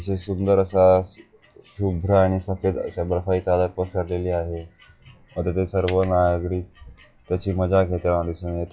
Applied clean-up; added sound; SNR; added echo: classical method log-MMSE.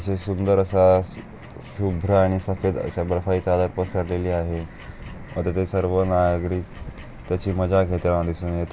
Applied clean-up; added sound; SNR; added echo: none; none; none; none.